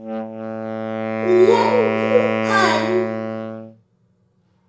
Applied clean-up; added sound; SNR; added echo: none; Wind instrument, woodwind instrument; 3 dB; reverberation time 0.6 s.